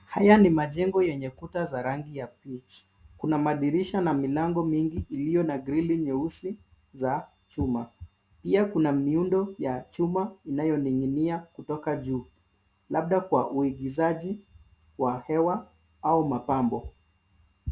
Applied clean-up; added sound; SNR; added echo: none; none; none; none.